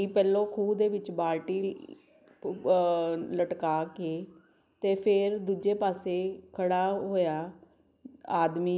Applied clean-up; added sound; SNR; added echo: none; none; none; none.